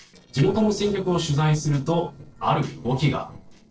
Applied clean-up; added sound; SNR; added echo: neural separator model SepFormer DNS4.